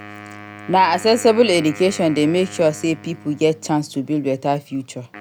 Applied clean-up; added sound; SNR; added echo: none; Wind instrument, woodwind instrument; 19 dB; none.